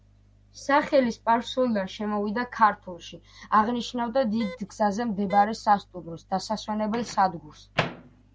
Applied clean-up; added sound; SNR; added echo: none; Microwave oven + Wind instrument, woodwind instrument; 15 dB; none.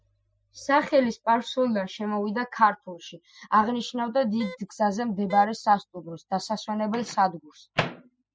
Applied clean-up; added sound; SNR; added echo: classical method spectral subtraction.